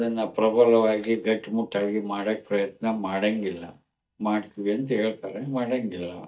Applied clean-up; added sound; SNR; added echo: neural mask model DeepFilterNet 3.